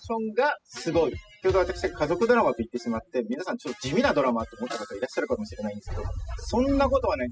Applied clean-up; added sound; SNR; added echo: classical method spectral subtraction.